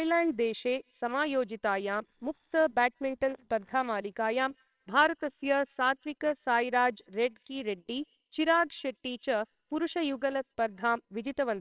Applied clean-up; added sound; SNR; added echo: neural separator model SepFormer WHAMR!.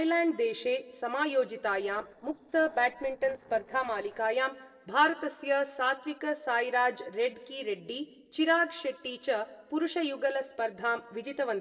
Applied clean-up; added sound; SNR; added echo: neural separator model SepFormer DNS4.